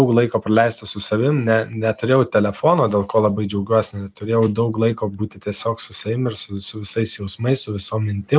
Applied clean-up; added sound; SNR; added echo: none; none; none; none.